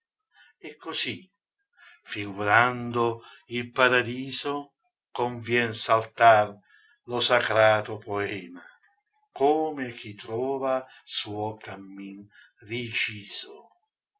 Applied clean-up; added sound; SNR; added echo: none; none; none; none.